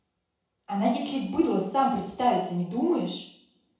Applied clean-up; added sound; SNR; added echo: none; none; none; reverberation time 0.7 s.